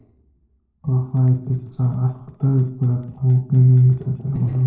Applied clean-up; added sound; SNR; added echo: neural separator model SepFormer DNS4.